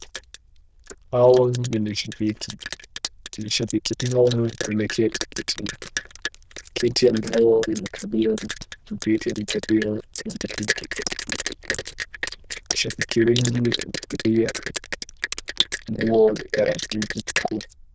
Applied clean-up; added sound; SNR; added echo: neural diffusion model UNIVERSE++.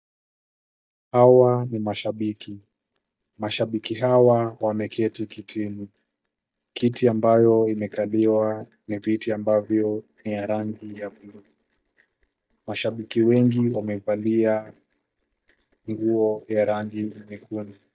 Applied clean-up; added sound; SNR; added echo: neural mask model DeepFilterNet 3.